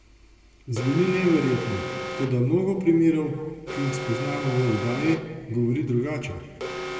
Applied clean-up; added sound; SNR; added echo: none; Alarm; 10 dB; reverberation time 1.8 s.